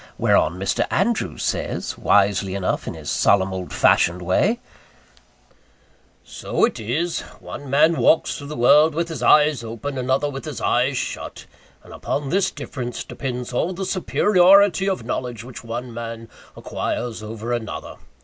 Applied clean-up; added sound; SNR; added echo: none; none; none; none.